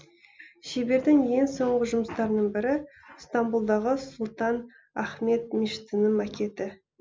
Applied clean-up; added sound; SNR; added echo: none; none; none; none.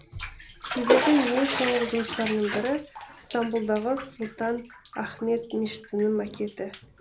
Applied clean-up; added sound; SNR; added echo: none; Bathtub (filling or washing); 4 dB; none.